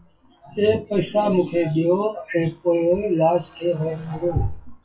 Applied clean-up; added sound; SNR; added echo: classical method WPE with log-MMSE.